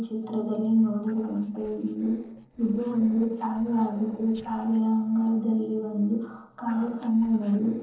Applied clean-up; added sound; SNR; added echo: neural separator model SepFormer DNS4.